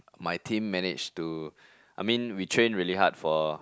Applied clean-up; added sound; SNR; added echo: none; none; none; none.